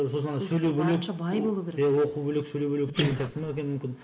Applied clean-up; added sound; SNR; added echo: neural mask model Resemble Enhance denoiser.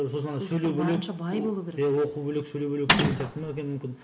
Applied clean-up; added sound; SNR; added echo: none; Mechanisms; -3 dB; none.